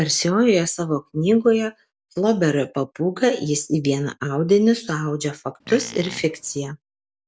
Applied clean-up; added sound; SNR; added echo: none; Livestock, farm animals, working animals; 16 dB; none.